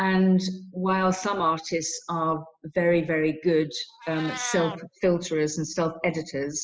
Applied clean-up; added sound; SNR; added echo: classical method spectral subtraction.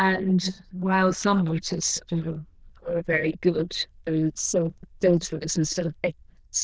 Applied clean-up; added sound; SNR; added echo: neural diffusion model UNIVERSE++.